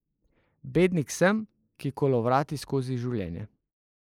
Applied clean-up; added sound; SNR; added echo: neural mask model Resemble Enhance denoiser.